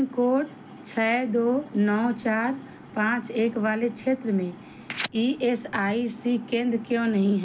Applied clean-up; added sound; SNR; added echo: none; none; none; none.